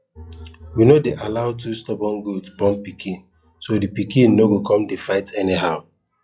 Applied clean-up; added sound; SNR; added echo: classical method log-MMSE.